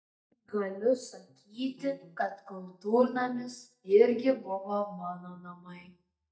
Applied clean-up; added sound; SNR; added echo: neural mask model DeepFilterNet 3.